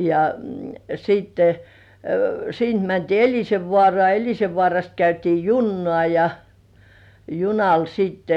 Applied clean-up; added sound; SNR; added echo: none; none; none; none.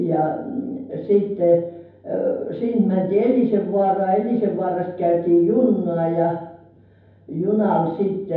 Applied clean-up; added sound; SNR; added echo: none; none; none; reverberation time 0.9 s.